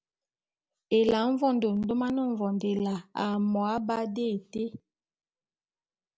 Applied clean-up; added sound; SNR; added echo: none; none; none; none.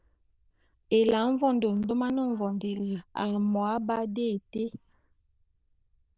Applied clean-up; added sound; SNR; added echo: neural diffusion model UNIVERSE++.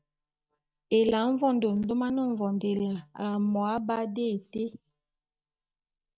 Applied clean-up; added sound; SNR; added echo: neural mask model DeepFilterNet 3.